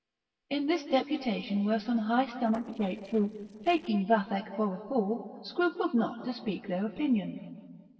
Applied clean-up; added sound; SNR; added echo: neural separator model SepFormer DNS4.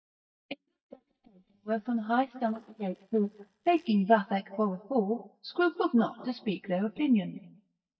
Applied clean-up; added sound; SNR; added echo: neural mask model DeepFilterNet 3.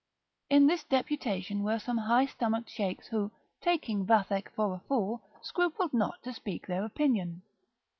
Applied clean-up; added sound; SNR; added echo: none; none; none; none.